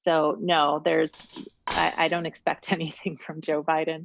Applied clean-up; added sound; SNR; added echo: none; Cutlery, silverware; 15 dB; none.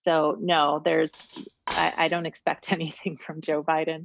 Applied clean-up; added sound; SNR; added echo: neural mask model RNNoise.